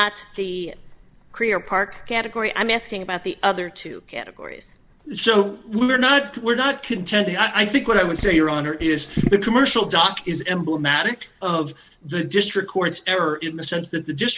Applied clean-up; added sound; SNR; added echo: none; none; none; none.